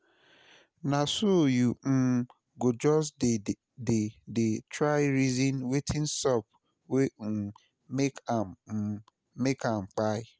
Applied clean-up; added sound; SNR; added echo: none; none; none; none.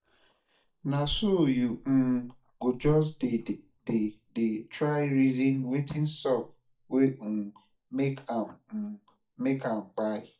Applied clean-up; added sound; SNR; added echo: neural mask model DeepFilterNet 3.